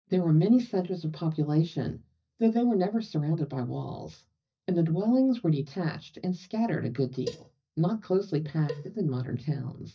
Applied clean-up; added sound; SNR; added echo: neural mask model DeepFilterNet 3.